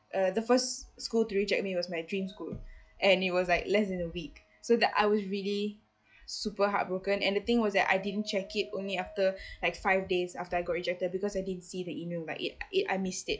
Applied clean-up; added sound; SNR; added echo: classical method log-MMSE.